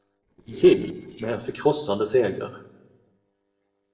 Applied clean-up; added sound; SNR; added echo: neural separator model SepFormer DNS4.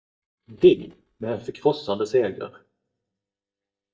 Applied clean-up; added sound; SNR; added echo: neural mask model DeepFilterNet 3.